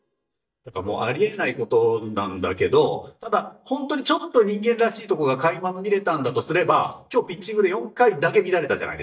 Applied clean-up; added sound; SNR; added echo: neural mask model DeepFilterNet 3.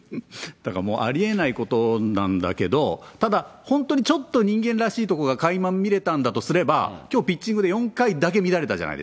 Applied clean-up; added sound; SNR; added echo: none; none; none; none.